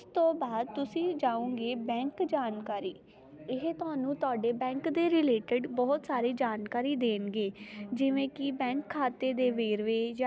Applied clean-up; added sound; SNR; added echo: none; none; none; none.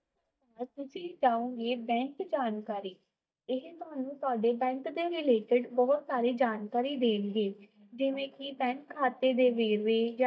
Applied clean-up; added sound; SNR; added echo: neural mask model DeepFilterNet 3.